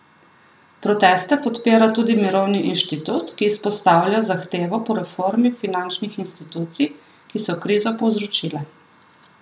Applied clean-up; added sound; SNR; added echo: none; none; none; none.